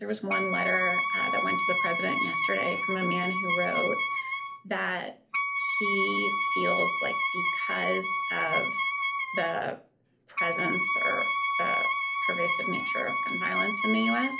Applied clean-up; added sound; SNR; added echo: none; Wind instrument, woodwind instrument; -3 dB; reverberation time 0.3 s.